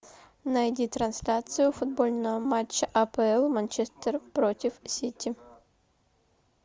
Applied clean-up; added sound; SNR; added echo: none; none; none; none.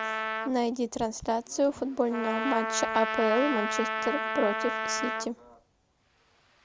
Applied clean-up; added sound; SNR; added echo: none; Trumpet; 4 dB; none.